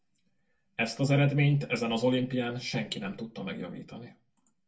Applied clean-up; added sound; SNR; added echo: none; none; none; reverberation time 0.2 s.